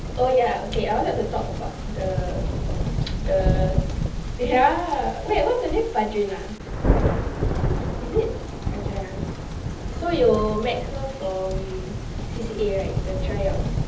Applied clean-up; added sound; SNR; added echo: none; Thunder; 0 dB; reverberation time 0.7 s.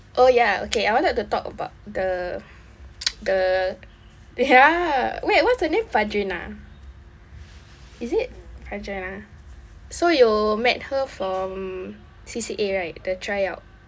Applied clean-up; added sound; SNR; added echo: none; none; none; none.